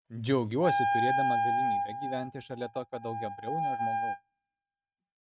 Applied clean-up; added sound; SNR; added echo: neural mask model RNNoise.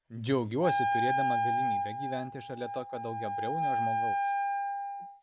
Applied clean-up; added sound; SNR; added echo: none; Wind instrument, woodwind instrument; -4 dB; none.